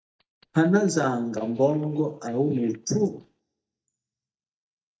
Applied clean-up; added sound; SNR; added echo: neural mask model DeepFilterNet 3.